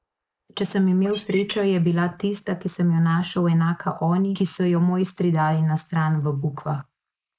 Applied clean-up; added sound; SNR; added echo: neural mask model Resemble Enhance denoiser.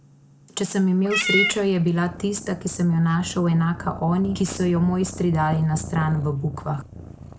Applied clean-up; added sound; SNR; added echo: none; Meow / Purr; 9 dB; none.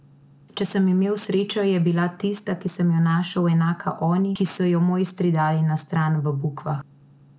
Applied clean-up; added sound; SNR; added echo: none; none; none; none.